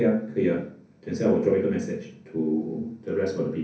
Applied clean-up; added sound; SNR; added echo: none; none; none; reverberation time 0.6 s.